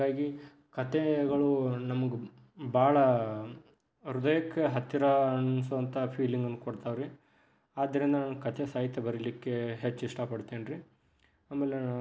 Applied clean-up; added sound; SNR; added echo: none; none; none; none.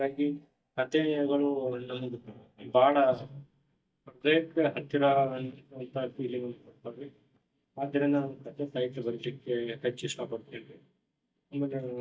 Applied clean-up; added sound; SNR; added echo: neural mask model DeepFilterNet 3.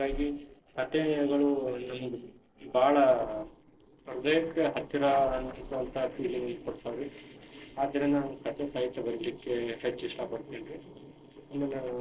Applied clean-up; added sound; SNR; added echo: neural separator model SepFormer DNS4.